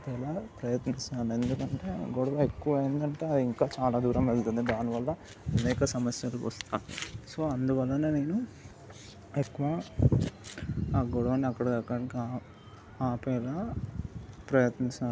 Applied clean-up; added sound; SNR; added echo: none; none; none; none.